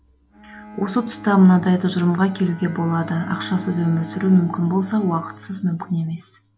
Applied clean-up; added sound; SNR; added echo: none; Bowed string instrument; 17 dB; none.